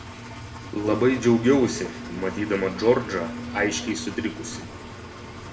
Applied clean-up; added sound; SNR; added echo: none; Engine; 11 dB; reverberation time 1.0 s.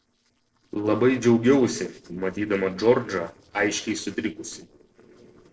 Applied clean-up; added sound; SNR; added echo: neural separator model SepFormer DNS4.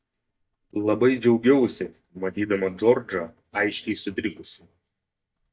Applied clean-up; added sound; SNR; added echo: neural mask model DeepFilterNet 3.